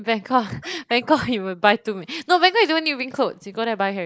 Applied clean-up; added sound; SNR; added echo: neural mask model Resemble Enhance denoiser.